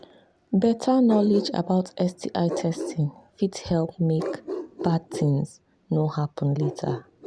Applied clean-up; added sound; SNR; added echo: none; Bark; 12 dB; none.